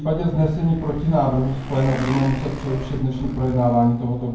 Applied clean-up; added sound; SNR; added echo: none; Motorcycle; 11 dB; reverberation time 0.9 s.